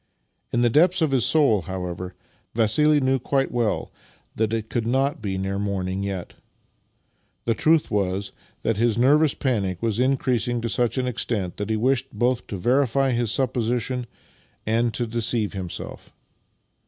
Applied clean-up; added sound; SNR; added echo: none; none; none; none.